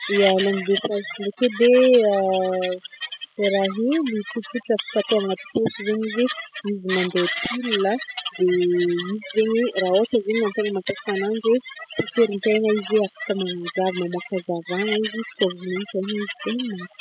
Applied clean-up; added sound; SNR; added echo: classical method spectral subtraction.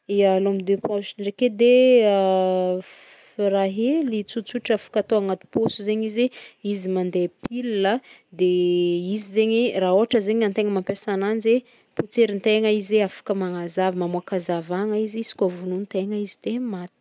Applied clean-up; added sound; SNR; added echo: none; none; none; none.